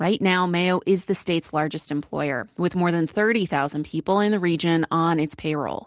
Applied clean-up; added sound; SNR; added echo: none; none; none; none.